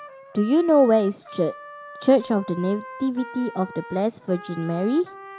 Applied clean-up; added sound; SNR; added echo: none; Trumpet; 17 dB; none.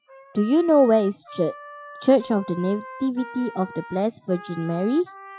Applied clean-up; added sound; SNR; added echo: classical method Wiener filter.